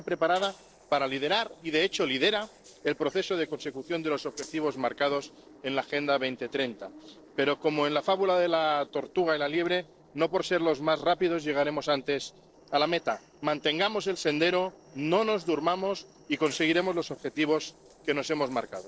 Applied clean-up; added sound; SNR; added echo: neural separator model SepFormer DNS4.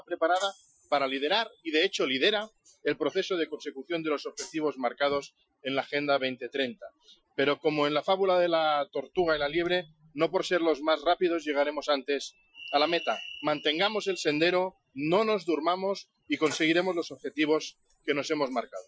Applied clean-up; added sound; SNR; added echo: classical method Wiener filter.